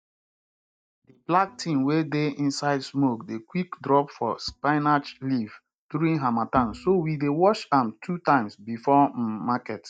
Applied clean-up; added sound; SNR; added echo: neural mask model DeepFilterNet 3.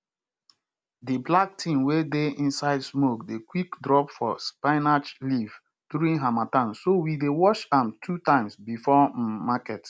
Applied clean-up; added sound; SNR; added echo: none; none; none; none.